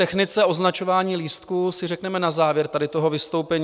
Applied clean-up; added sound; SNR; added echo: none; none; none; none.